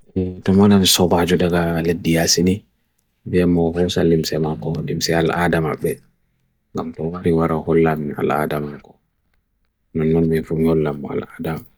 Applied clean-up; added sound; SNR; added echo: neural mask model DeepFilterNet 3.